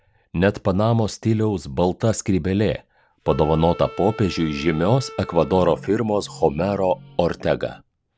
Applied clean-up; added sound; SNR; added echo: none; Wind instrument, woodwind instrument + Guitar; 18 dB; none.